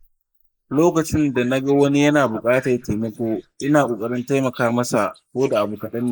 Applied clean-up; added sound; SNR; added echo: neural mask model Resemble Enhance denoiser.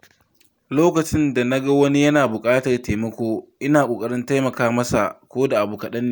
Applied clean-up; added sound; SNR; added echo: none; none; none; none.